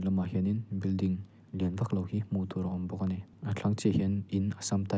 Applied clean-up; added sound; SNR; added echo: none; none; none; none.